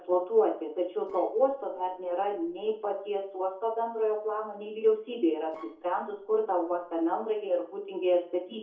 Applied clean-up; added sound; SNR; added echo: neural separator model SepFormer DNS4.